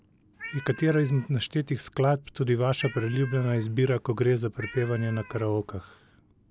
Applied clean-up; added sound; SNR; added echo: none; Cat; 17 dB; none.